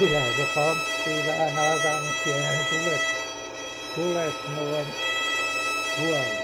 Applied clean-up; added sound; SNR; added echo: none; Bowed string instrument; -2 dB; none.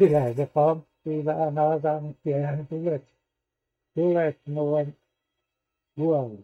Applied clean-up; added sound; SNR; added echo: neural mask model DeepFilterNet 3.